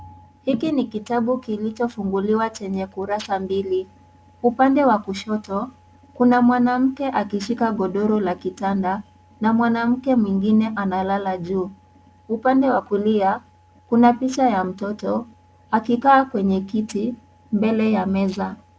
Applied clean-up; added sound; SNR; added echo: none; none; none; none.